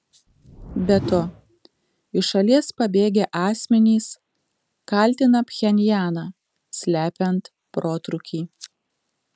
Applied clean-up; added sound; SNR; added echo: none; Whoosh, swoosh, swish; 13 dB; none.